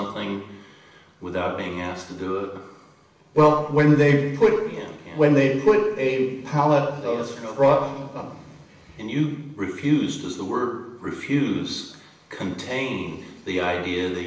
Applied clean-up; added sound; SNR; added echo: none; none; none; reverberation time 0.8 s.